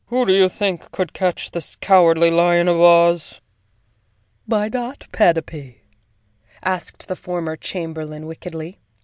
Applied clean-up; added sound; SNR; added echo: none; none; none; none.